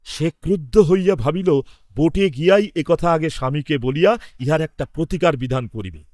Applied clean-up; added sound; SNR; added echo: neural mask model DeepFilterNet 3.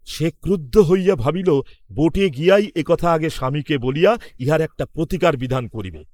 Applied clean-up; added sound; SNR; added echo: neural mask model Resemble Enhance denoiser.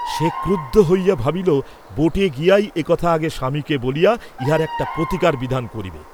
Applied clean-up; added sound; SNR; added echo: none; Bird vocalization, bird call, bird song; 14 dB; none.